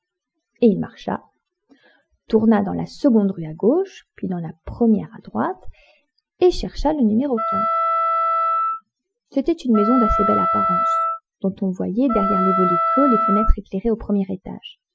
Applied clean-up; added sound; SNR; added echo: classical method Wiener filter.